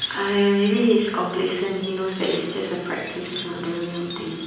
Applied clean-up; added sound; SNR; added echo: none; Wind chime; 15 dB; reverberation time 1.0 s.